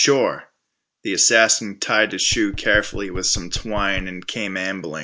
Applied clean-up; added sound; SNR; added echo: none; Knock; 10 dB; none.